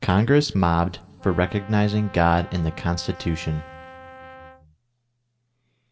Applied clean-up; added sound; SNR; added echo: none; Brass instrument; 19 dB; reverberation time 1.1 s.